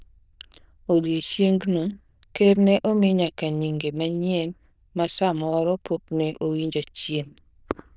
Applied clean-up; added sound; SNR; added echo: neural diffusion model UNIVERSE++.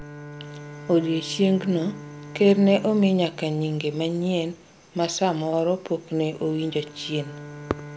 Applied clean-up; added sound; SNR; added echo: none; Bowed string instrument; 17 dB; none.